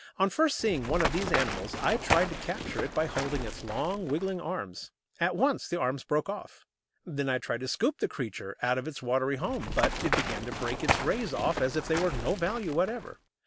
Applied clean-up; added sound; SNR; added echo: none; Run; 3 dB; none.